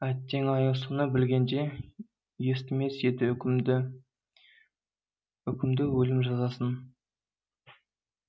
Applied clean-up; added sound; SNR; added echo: none; none; none; none.